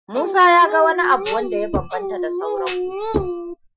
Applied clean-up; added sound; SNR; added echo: classical method Wiener filter.